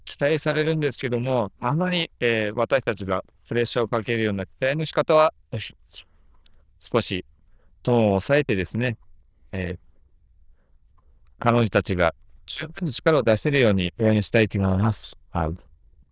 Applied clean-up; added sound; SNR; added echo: neural diffusion model UNIVERSE++.